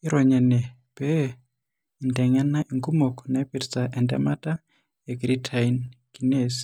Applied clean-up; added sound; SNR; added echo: none; none; none; none.